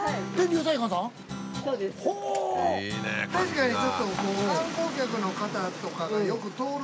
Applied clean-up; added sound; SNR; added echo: none; Guitar; 11 dB; none.